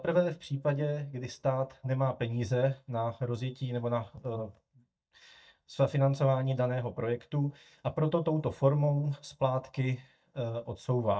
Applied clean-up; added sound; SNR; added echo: neural mask model DeepFilterNet 3.